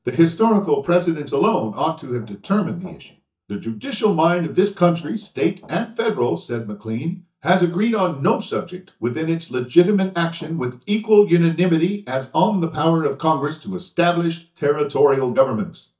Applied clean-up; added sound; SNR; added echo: neural mask model DeepFilterNet 3.